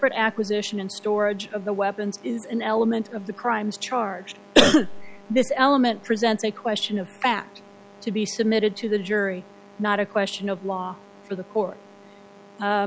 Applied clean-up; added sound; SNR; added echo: none; none; none; none.